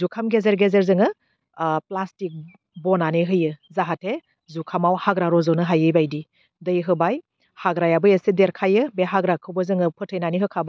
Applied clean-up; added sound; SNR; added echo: none; none; none; none.